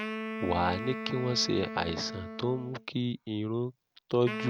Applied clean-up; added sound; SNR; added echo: none; Wind instrument, woodwind instrument; 8 dB; none.